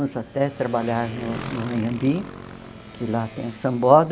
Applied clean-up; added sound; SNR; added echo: none; Motorcycle; 14 dB; none.